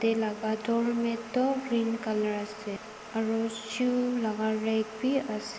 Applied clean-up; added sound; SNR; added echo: none; Domestic sounds, home sounds; 15 dB; none.